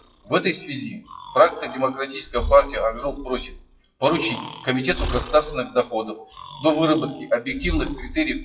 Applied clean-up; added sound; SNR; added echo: classical method WPE with log-MMSE.